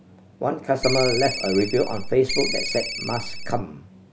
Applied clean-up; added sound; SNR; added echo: none; Ringtone; 3 dB; none.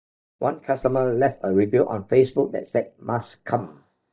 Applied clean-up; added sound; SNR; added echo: neural mask model DeepFilterNet 3.